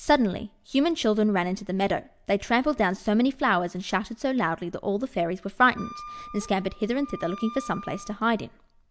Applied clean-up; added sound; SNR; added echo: none; Wind instrument, woodwind instrument; 16 dB; none.